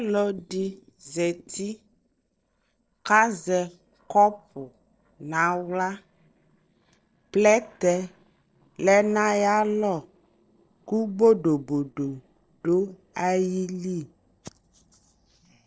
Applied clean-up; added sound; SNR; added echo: neural separator model SepFormer DNS4.